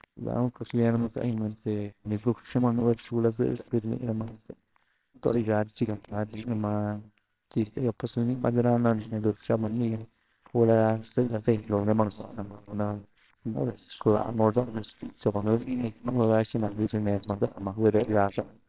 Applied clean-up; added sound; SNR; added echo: neural separator model SepFormer WHAMR!.